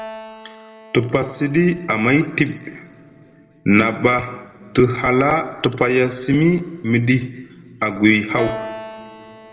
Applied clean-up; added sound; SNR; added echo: none; Keyboard (musical); 18 dB; reverberation time 1.6 s.